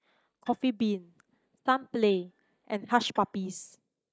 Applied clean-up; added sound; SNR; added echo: neural mask model DeepFilterNet 3.